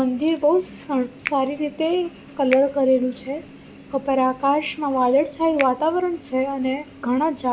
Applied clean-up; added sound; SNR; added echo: none; Finger snapping; 11 dB; none.